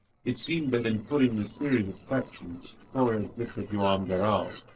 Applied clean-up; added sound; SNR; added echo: neural separator model SepFormer DNS4.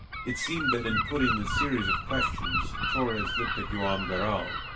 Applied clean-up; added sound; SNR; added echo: none; Gull, seagull; -1 dB; reverberation time 0.2 s.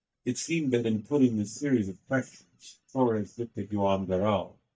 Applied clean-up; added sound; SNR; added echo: neural mask model DeepFilterNet 3.